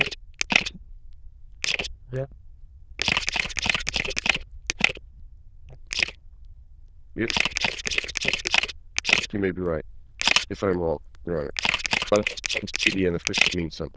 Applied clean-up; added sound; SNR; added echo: neural diffusion model UNIVERSE++.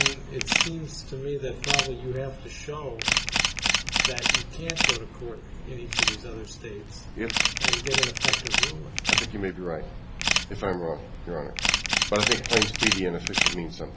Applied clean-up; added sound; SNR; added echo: none; Camera; -4 dB; none.